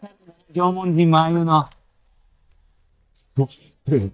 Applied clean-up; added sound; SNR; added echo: neural mask model DeepFilterNet 3.